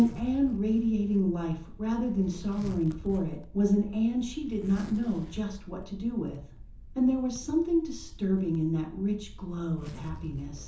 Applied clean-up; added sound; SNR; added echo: none; Zipper (clothing); 14 dB; reverberation time 0.6 s.